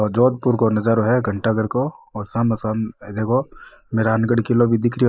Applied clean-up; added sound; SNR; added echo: neural mask model Resemble Enhance denoiser.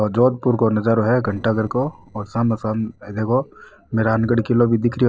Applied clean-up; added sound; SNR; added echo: neural separator model SepFormer DNS4.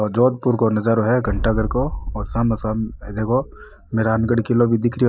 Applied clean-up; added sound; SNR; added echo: neural mask model DeepFilterNet 3.